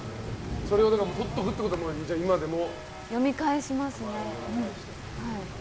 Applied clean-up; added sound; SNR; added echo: none; Rain; 9 dB; none.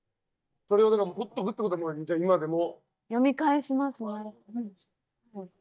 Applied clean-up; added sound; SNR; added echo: neural mask model DeepFilterNet 3.